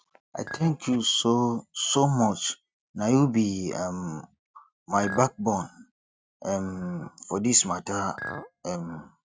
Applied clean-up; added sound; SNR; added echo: neural mask model RNNoise.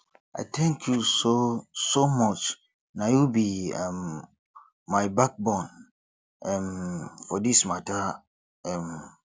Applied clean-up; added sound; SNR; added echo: none; none; none; none.